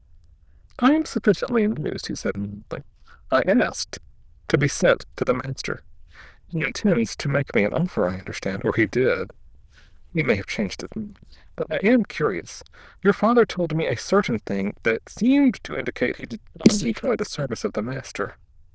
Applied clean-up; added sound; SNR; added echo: neural diffusion model UNIVERSE++.